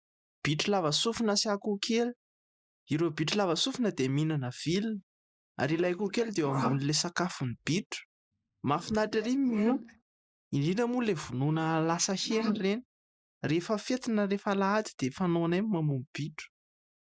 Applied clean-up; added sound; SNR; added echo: neural mask model Resemble Enhance denoiser.